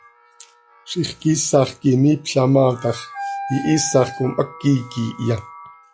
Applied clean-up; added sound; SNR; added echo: classical method log-MMSE.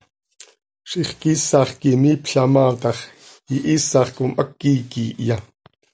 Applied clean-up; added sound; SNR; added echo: none; none; none; none.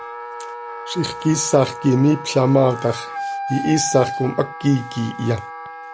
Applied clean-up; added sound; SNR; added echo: none; Wind instrument, woodwind instrument; 10 dB; none.